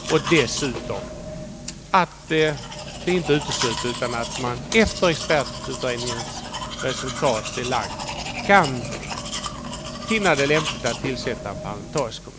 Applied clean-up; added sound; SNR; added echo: none; Domestic sounds, home sounds; 7 dB; none.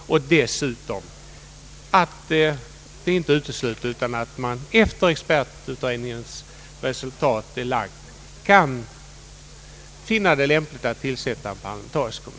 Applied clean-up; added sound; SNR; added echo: none; none; none; none.